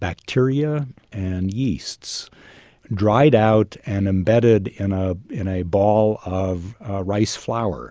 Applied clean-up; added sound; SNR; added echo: none; none; none; none.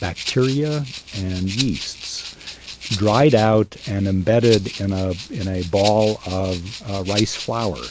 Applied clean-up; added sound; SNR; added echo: none; Rattle (instrument); 12 dB; none.